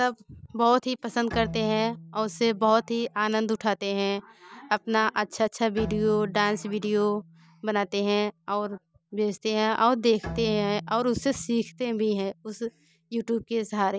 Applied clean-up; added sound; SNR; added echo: none; Bowed string instrument; 16 dB; none.